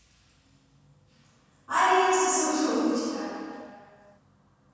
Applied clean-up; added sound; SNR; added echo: none; none; none; reverberation time 2.1 s.